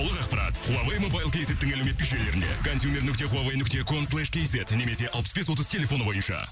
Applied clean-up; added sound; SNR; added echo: none; none; none; none.